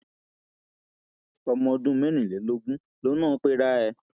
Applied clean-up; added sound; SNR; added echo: none; none; none; none.